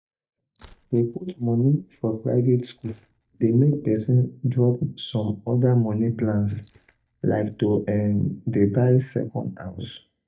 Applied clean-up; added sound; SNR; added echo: neural mask model DeepFilterNet 3.